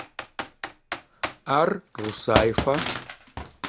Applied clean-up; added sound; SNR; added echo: none; Computer keyboard; 3 dB; none.